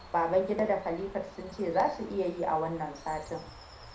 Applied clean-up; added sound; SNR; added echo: none; Bird; 18 dB; reverberation time 0.4 s.